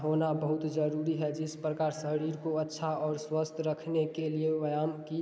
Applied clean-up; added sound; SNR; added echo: none; none; none; none.